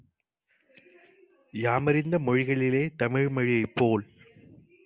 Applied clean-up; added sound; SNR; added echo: none; none; none; none.